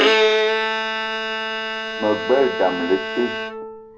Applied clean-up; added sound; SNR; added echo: none; Bowed string instrument; -3 dB; reverberation time 0.4 s.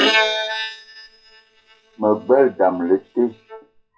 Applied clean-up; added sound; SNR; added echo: classical method WPE with log-MMSE.